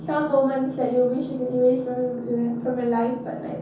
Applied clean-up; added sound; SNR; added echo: none; none; none; reverberation time 0.6 s.